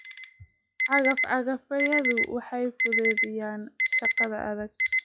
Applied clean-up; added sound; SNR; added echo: classical method log-MMSE.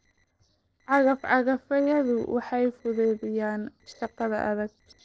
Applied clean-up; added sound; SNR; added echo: neural separator model SepFormer DNS4.